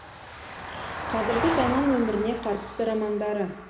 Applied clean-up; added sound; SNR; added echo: none; Vehicle; 6 dB; reverberation time 1.0 s.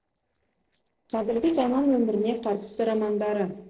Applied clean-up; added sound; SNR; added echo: neural separator model SepFormer DNS4.